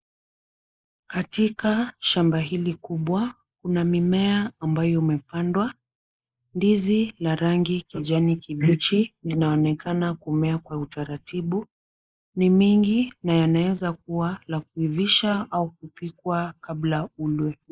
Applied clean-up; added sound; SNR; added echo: neural mask model Resemble Enhance denoiser.